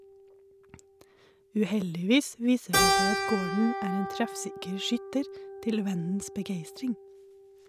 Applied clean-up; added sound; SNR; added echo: none; Keyboard (musical); 3 dB; none.